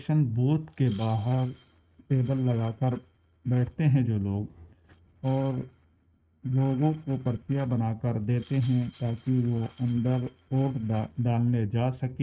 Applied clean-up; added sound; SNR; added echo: neural mask model RNNoise.